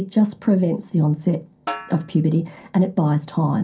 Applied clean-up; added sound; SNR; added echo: none; Snare drum; 16 dB; reverberation time 0.3 s.